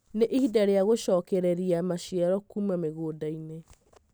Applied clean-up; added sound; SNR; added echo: none; none; none; none.